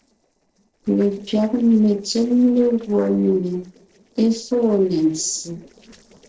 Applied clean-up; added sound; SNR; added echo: neural separator model SepFormer DNS4.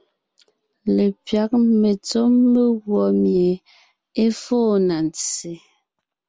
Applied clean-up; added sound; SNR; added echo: none; none; none; none.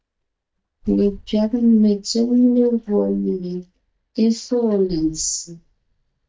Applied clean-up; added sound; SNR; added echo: neural mask model DeepFilterNet 3.